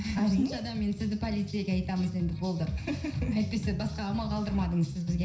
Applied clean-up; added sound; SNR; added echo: none; none; none; reverberation time 0.5 s.